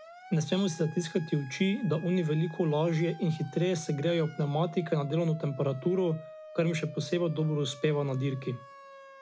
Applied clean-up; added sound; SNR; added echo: none; Siren; 19 dB; none.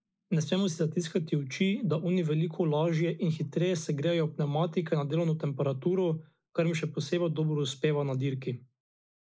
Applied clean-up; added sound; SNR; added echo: neural mask model Resemble Enhance denoiser.